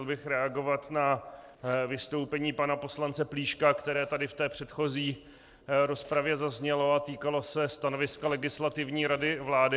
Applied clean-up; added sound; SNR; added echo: neural separator model SepFormer DNS4.